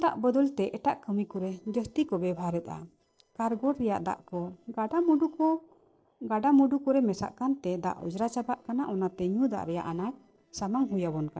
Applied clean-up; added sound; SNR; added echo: neural separator model SepFormer DNS4.